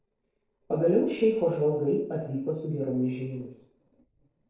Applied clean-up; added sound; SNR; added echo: neural separator model SepFormer DNS4.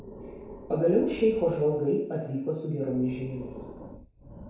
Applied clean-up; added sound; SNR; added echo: none; Breathing; 16 dB; reverberation time 0.9 s.